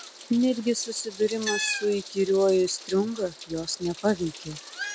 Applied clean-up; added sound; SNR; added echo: none; Meow; 11 dB; none.